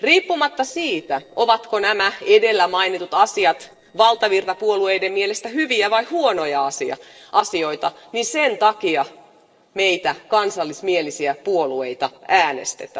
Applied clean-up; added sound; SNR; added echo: neural separator model SepFormer DNS4.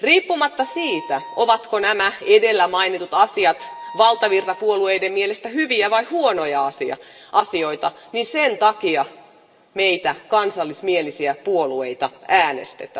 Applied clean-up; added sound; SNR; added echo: none; Wind instrument, woodwind instrument; 16 dB; reverberation time 0.7 s.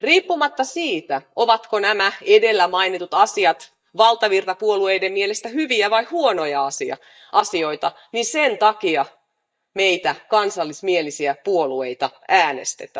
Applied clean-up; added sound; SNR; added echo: neural mask model DeepFilterNet 3.